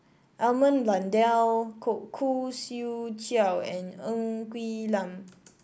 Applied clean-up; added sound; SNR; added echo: none; none; none; none.